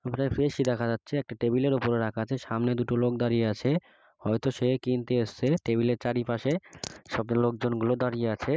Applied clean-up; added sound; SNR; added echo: neural mask model Resemble Enhance denoiser.